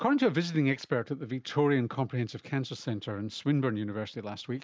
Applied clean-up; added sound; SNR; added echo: neural mask model Resemble Enhance denoiser.